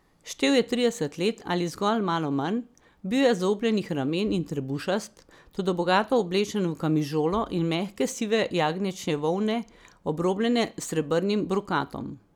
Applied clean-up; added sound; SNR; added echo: none; none; none; none.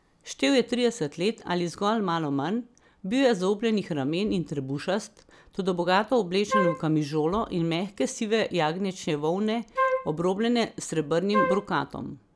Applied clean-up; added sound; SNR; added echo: none; Wind instrument, woodwind instrument; 2 dB; none.